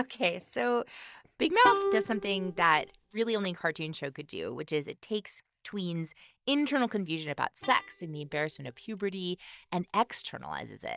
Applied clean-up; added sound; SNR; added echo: neural mask model DeepFilterNet 3.